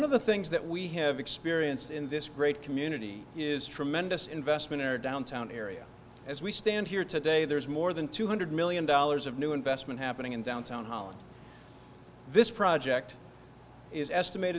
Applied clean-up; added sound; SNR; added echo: none; none; none; none.